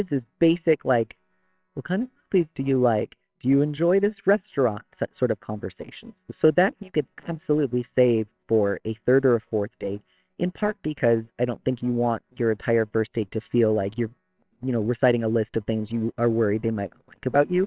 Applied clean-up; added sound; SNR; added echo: neural separator model SepFormer WHAMR!.